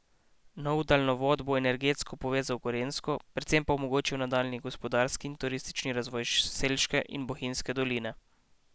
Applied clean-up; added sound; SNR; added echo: none; none; none; none.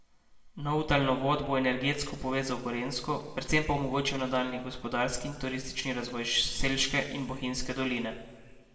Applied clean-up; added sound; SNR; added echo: none; none; none; reverberation time 1.3 s.